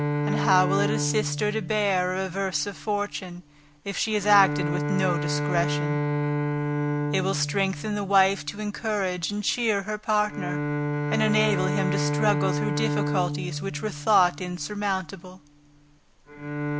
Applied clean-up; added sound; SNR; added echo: none; Bowed string instrument; 2 dB; none.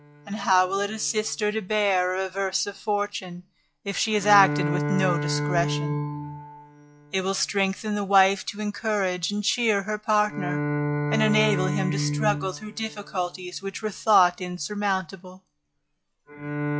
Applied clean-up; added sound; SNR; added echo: classical method log-MMSE.